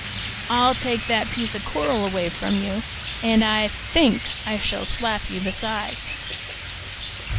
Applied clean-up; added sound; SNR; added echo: none; Rain; 6 dB; none.